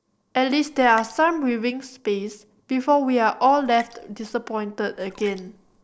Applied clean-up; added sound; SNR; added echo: neural separator model SepFormer DNS4.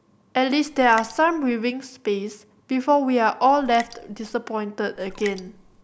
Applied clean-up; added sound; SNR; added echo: none; Raindrop; 19 dB; none.